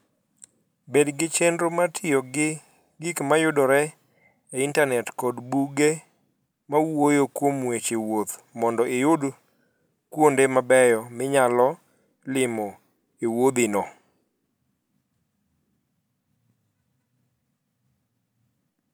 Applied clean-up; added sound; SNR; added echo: none; none; none; none.